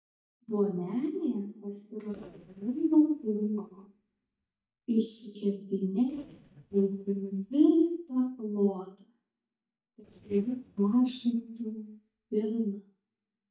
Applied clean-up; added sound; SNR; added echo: neural mask model DeepFilterNet 3.